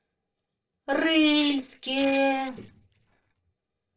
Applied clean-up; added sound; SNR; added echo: neural separator model SepFormer DNS4.